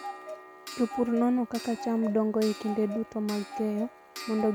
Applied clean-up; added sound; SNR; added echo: none; Clock; 12 dB; none.